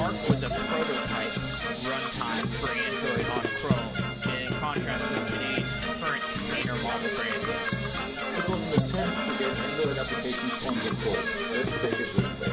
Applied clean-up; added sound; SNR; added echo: none; Brass instrument / Percussion; -4 dB; reverberation time 1.9 s.